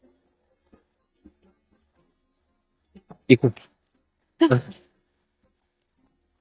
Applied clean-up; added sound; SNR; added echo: neural mask model DeepFilterNet 3.